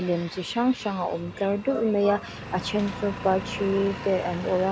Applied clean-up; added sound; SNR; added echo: none; Engine; 12 dB; none.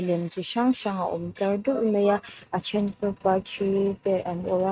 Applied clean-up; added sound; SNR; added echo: neural mask model RNNoise.